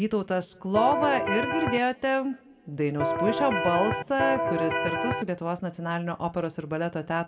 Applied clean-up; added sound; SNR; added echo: none; Electric guitar; 0 dB; reverberation time 2.1 s.